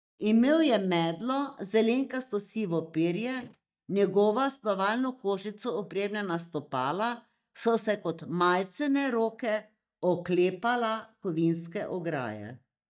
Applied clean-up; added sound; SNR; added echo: neural mask model DeepFilterNet 3.